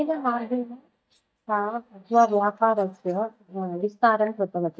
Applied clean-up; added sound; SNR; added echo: neural mask model DeepFilterNet 3.